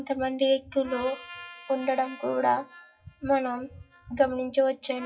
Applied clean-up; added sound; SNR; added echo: classical method WPE with log-MMSE.